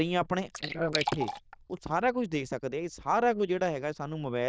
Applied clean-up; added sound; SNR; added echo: neural diffusion model UNIVERSE++.